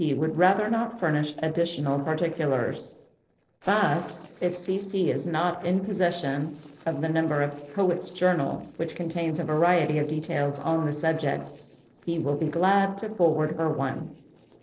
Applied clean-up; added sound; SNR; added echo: neural separator model SepFormer DNS4.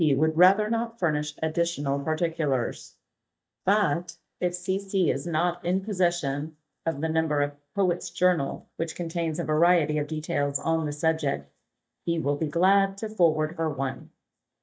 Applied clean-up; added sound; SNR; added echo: neural mask model DeepFilterNet 3.